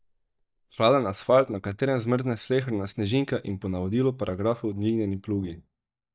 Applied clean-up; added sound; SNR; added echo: neural mask model DeepFilterNet 3.